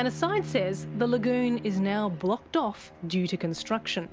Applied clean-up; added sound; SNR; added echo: none; Bowed string instrument; 13 dB; none.